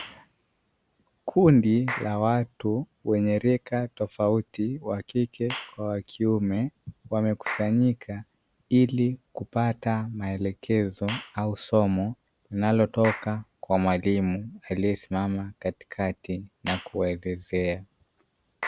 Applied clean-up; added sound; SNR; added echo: none; Clapping / Chirp, tweet; 17 dB; none.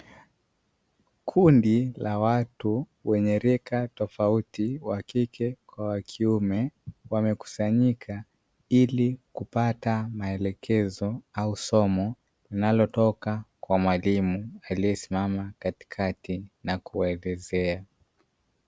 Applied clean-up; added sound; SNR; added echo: none; none; none; none.